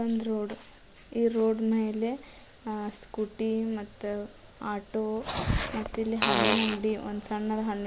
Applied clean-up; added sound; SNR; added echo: none; Fart; 0 dB; none.